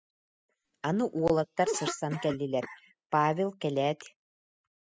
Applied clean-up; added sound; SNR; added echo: classical method spectral subtraction.